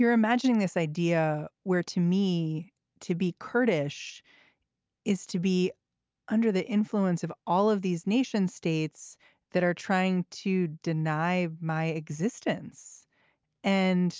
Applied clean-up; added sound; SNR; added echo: none; none; none; none.